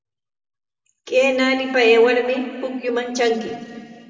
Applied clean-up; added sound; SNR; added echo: none; none; none; reverberation time 2.0 s.